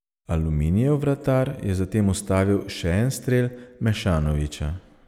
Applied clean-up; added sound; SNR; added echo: none; none; none; none.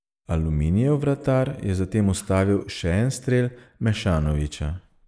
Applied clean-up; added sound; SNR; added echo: neural mask model Resemble Enhance denoiser.